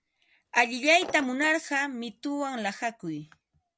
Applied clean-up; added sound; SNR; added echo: none; Shatter; 18 dB; none.